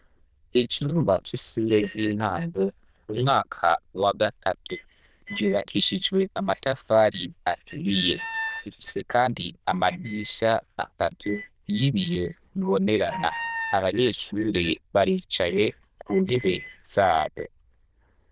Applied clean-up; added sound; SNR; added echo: neural diffusion model UNIVERSE++.